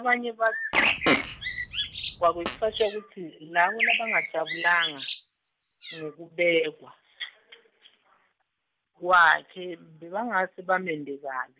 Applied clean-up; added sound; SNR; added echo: none; Bird + Fart; 1 dB; none.